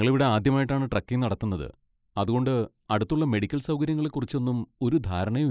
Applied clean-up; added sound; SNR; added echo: neural mask model Resemble Enhance denoiser.